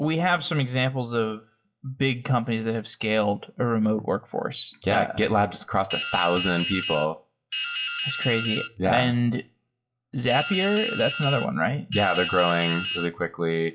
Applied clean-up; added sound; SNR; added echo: classical method WPE with log-MMSE.